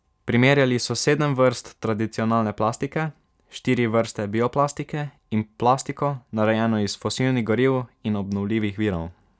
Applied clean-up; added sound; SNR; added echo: none; none; none; none.